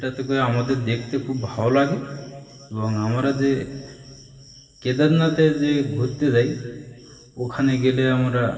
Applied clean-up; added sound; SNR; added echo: none; none; none; reverberation time 2.3 s.